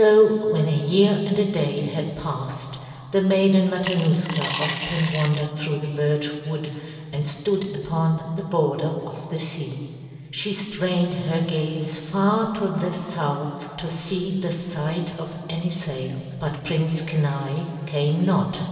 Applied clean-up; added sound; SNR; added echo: none; Coin (dropping) / Glass; 1 dB; reverberation time 2.5 s.